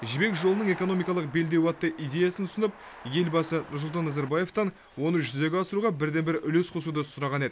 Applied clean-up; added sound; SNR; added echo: none; none; none; none.